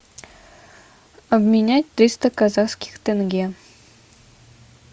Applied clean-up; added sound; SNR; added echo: none; none; none; none.